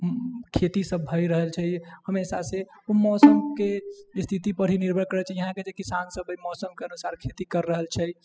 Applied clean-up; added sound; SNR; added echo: classical method spectral subtraction.